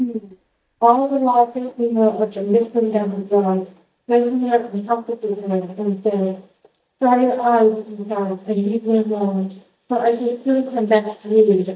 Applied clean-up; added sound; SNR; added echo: neural mask model DeepFilterNet 3.